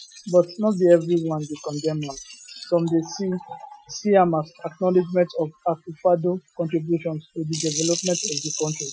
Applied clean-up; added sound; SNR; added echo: classical method Wiener filter.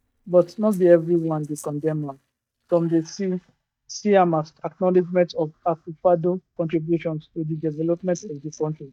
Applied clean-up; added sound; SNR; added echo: neural mask model DeepFilterNet 3.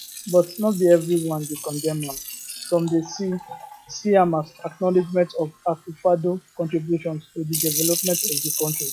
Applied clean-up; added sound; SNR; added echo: classical method log-MMSE.